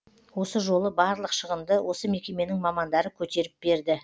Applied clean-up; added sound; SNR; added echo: none; none; none; none.